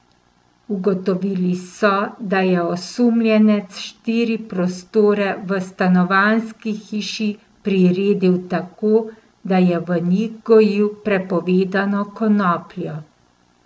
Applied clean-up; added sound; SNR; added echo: none; none; none; none.